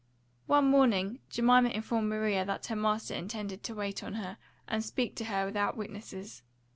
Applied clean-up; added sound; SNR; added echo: none; none; none; none.